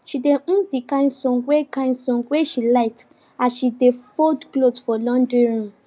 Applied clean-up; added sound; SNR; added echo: none; none; none; none.